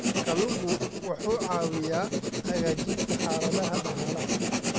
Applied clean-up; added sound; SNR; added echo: none; Writing; -2 dB; none.